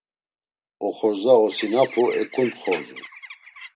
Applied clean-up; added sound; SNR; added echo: none; Bird; 14 dB; none.